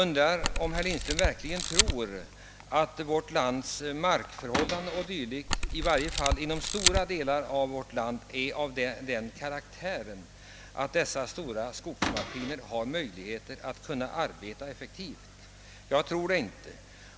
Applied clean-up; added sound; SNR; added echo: none; Cupboard open or close / Door + Camera; -1 dB; none.